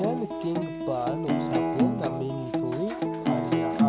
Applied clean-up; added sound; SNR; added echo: none; Acoustic guitar; -4 dB; none.